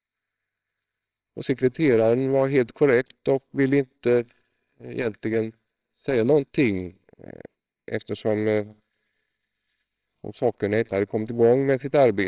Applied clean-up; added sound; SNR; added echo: neural separator model SepFormer WHAMR!.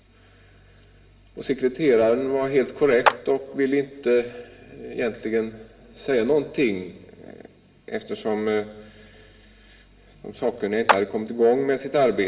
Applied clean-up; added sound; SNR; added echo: none; Clapping; 3 dB; reverberation time 2.4 s.